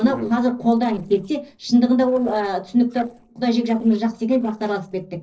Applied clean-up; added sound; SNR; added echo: neural separator model SepFormer DNS4.